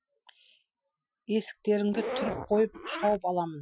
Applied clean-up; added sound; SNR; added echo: classical method Wiener filter.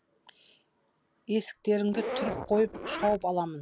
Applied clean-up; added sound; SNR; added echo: none; Zipper (clothing); 6 dB; none.